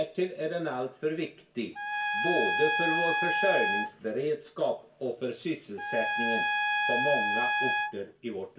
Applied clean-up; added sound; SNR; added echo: none; Trumpet; -1 dB; reverberation time 0.3 s.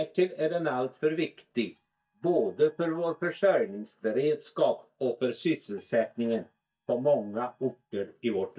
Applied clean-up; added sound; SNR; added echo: neural mask model DeepFilterNet 3.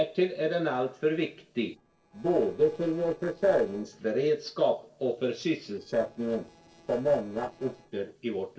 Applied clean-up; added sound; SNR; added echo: neural separator model SepFormer DNS4.